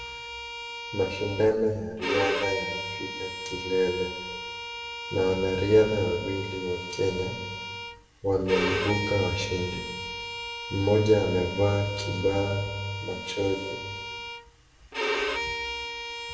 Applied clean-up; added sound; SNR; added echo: none; Bowed string instrument; 6 dB; reverberation time 1.1 s.